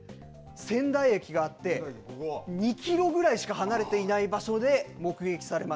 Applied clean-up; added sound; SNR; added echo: none; none; none; none.